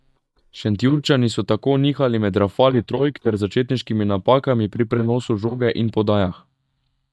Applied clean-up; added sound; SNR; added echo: neural mask model DeepFilterNet 3.